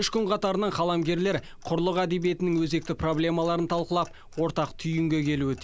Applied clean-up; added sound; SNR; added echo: none; Clock; 18 dB; none.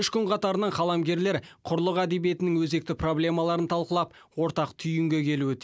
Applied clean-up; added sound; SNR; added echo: none; none; none; none.